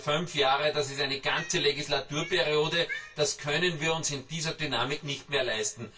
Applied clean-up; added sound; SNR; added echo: none; Cat; 15 dB; reverberation time 0.2 s.